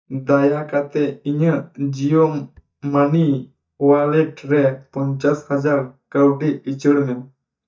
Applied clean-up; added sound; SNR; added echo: neural mask model DeepFilterNet 3.